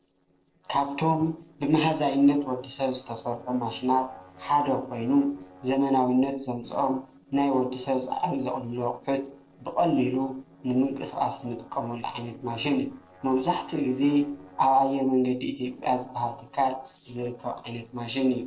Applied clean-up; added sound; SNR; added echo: neural separator model SepFormer DNS4.